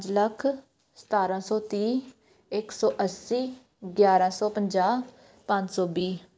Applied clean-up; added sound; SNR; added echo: none; none; none; none.